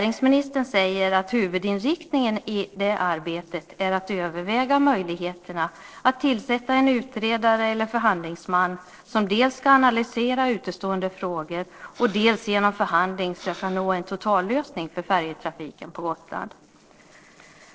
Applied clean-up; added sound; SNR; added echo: neural separator model SepFormer DNS4.